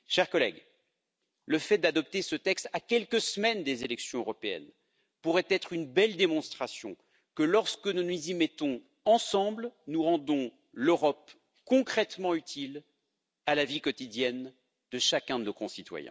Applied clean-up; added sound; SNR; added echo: none; none; none; none.